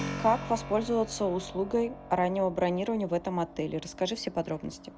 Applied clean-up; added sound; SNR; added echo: none; Keyboard (musical); 13 dB; none.